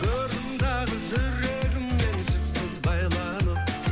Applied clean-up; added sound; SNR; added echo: none; Tick-tock; 19 dB; none.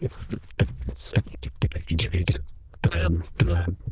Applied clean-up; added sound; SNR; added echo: neural diffusion model UNIVERSE++.